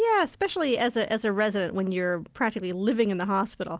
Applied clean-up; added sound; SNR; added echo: none; none; none; none.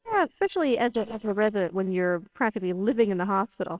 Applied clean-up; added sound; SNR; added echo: neural separator model SepFormer WHAMR!.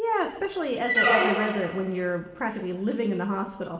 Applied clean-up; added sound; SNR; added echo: none; Squeak; -1 dB; reverberation time 1.0 s.